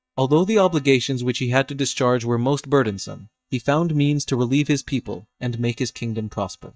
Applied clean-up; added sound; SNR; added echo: neural mask model DeepFilterNet 3.